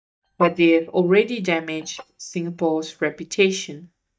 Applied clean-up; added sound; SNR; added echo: neural mask model DeepFilterNet 3.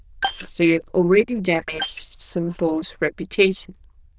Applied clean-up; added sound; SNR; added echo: neural diffusion model UNIVERSE++.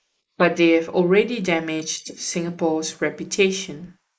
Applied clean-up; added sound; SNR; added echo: neural mask model Resemble Enhance denoiser.